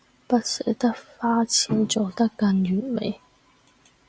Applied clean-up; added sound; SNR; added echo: none; none; none; none.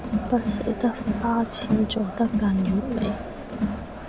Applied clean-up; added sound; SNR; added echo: none; Crowd; 3 dB; none.